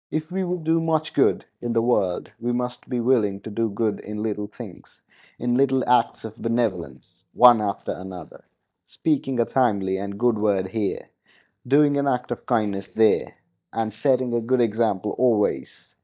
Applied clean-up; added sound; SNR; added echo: neural mask model DeepFilterNet 3.